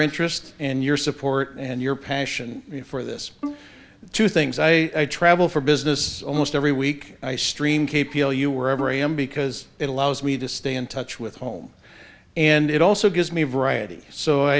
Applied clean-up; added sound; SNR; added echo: none; Bowed string instrument; 15 dB; none.